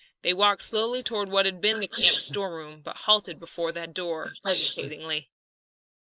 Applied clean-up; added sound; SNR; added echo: neural mask model Resemble Enhance denoiser.